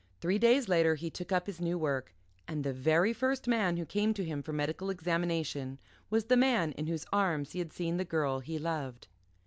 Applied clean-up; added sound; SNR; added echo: none; none; none; none.